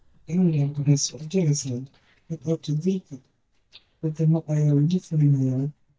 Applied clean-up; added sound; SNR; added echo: neural mask model DeepFilterNet 3.